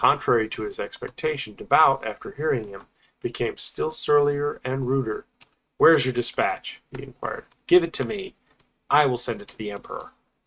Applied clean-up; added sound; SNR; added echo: neural mask model RNNoise.